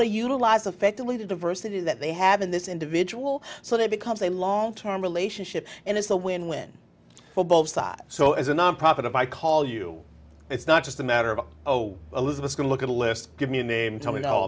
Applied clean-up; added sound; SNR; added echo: none; none; none; none.